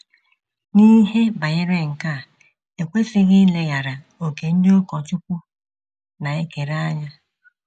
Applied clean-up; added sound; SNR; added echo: none; none; none; none.